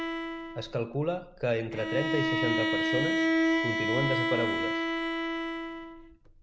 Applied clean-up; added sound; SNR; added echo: none; Bowed string instrument; -4 dB; none.